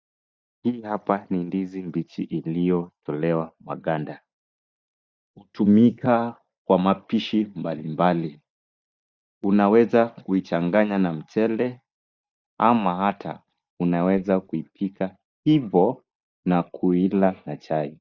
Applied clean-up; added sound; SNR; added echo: neural mask model DeepFilterNet 3.